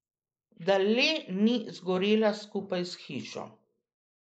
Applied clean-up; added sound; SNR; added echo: neural mask model Resemble Enhance denoiser.